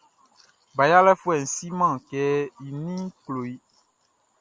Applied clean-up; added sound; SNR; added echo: none; none; none; none.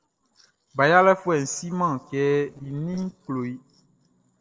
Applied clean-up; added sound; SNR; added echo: neural separator model SepFormer DNS4.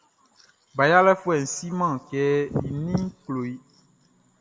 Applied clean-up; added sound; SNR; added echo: none; Wind; 6 dB; reverberation time 0.7 s.